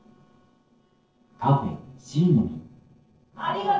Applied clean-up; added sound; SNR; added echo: neural separator model SepFormer DNS4.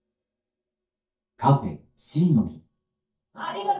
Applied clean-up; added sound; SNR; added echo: neural mask model DeepFilterNet 3.